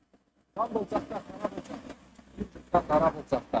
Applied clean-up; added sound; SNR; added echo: neural mask model RNNoise.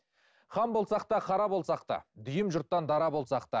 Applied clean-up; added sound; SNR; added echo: none; none; none; none.